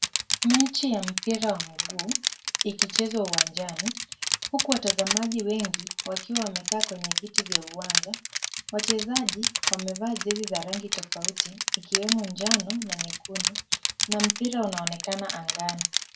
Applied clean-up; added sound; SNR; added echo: none; Crushing; -1 dB; reverberation time 0.2 s.